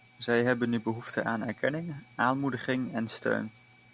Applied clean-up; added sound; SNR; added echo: none; none; none; none.